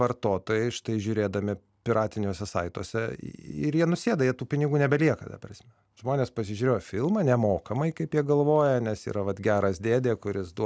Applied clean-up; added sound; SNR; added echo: none; none; none; none.